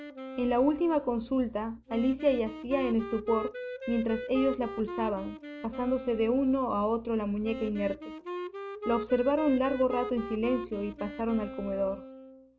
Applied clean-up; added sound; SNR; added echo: none; Wind instrument, woodwind instrument; 10 dB; none.